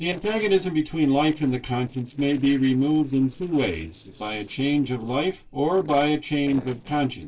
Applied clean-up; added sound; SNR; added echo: neural separator model SepFormer DNS4.